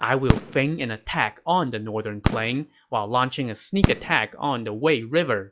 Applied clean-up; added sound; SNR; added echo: classical method log-MMSE.